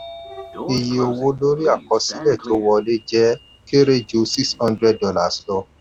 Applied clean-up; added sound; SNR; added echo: none; Sliding door; 17 dB; none.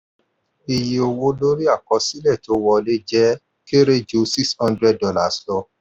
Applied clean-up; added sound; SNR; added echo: none; none; none; none.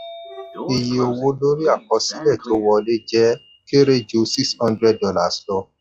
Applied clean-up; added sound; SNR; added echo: classical method log-MMSE.